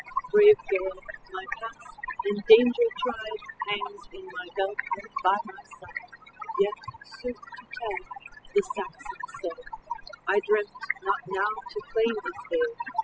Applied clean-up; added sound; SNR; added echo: classical method spectral subtraction.